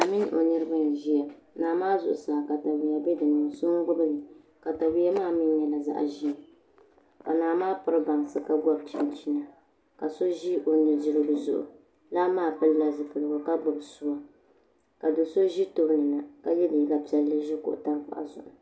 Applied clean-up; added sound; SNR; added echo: none; none; none; none.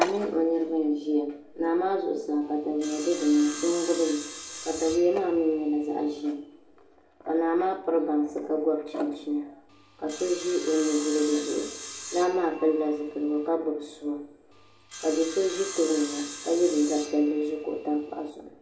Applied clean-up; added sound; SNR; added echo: none; Sawing; 13 dB; reverberation time 0.5 s.